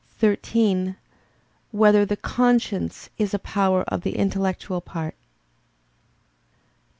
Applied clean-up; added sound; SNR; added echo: none; none; none; none.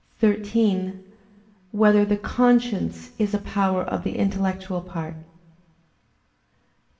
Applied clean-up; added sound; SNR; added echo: none; none; none; reverberation time 1.0 s.